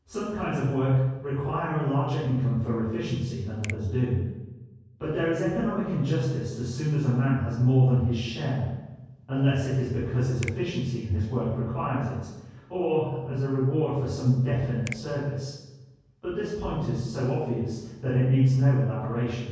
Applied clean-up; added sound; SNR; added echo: none; Finger snapping; 20 dB; reverberation time 1.3 s.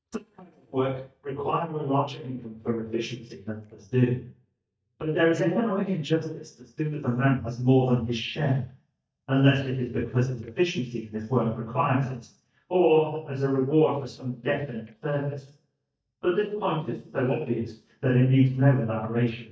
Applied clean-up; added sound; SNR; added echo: neural mask model DeepFilterNet 3.